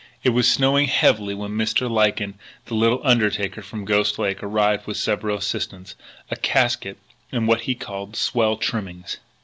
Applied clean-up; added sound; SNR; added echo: none; none; none; none.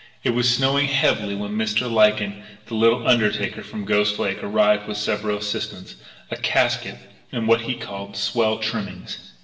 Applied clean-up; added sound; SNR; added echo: none; none; none; reverberation time 1.0 s.